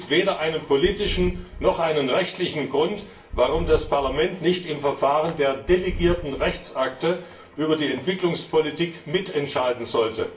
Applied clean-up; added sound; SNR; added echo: none; Purr; 11 dB; reverberation time 0.4 s.